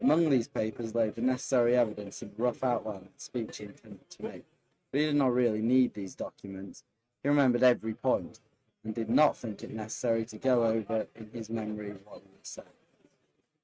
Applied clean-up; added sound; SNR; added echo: neural mask model RNNoise.